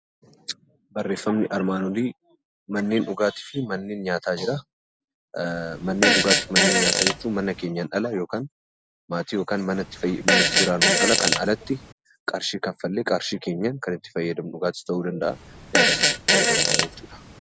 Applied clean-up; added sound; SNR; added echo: none; Fart; -5 dB; none.